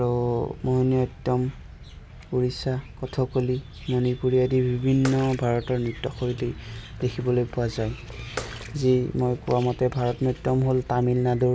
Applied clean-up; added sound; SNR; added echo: none; Bathtub (filling or washing) / Water / Splash, splatter; 20 dB; none.